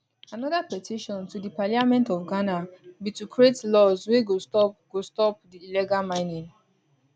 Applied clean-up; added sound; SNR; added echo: none; none; none; none.